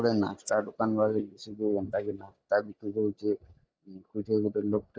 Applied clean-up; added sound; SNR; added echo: neural mask model DeepFilterNet 3.